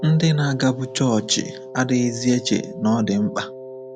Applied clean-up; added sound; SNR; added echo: none; Wind instrument, woodwind instrument; 15 dB; none.